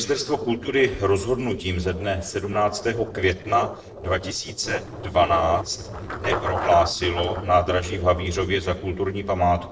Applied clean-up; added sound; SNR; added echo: neural separator model SepFormer DNS4.